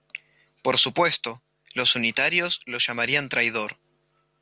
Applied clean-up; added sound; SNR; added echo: none; none; none; none.